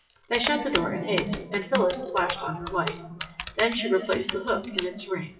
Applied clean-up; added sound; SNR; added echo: classical method WPE with log-MMSE.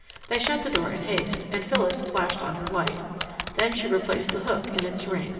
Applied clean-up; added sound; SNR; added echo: none; Typing; 8 dB; reverberation time 2.8 s.